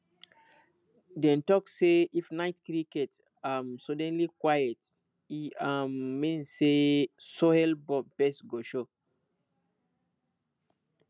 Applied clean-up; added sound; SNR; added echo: none; none; none; none.